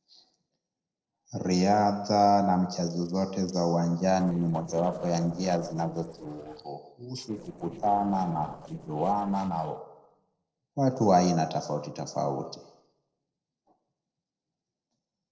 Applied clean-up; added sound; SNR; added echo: neural separator model SepFormer DNS4.